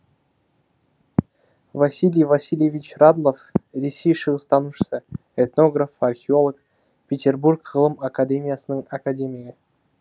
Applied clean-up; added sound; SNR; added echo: none; none; none; none.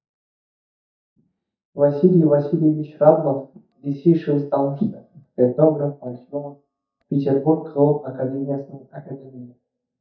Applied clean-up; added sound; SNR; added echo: neural mask model DeepFilterNet 3.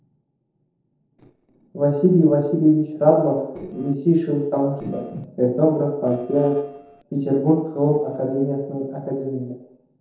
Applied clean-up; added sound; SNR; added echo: neural separator model SepFormer DNS4.